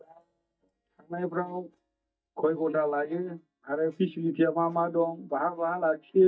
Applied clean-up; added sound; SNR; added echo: neural mask model DeepFilterNet 3.